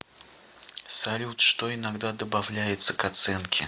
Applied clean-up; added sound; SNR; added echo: none; none; none; none.